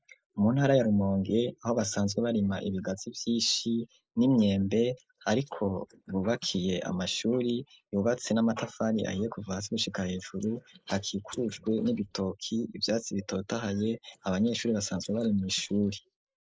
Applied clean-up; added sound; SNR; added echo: neural mask model Resemble Enhance denoiser.